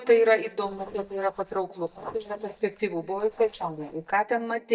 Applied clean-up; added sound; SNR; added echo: neural mask model DeepFilterNet 3.